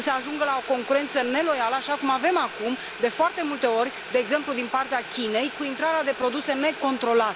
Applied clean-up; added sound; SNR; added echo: none; Boiling; 12 dB; none.